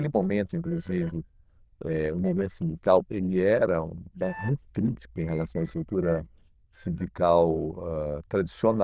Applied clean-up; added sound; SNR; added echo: neural diffusion model UNIVERSE++.